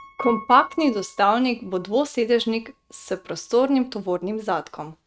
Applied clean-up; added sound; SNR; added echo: neural mask model RNNoise.